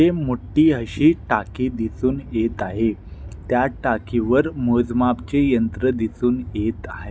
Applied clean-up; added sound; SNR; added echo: none; none; none; none.